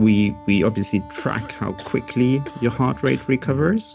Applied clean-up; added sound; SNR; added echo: none; Cough + Wind instrument, woodwind instrument; 19 dB; none.